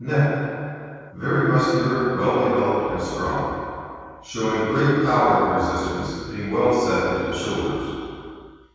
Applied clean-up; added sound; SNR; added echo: none; none; none; reverberation time 2.1 s.